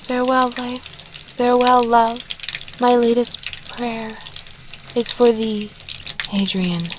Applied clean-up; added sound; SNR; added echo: none; Bathtub (filling or washing); 15 dB; none.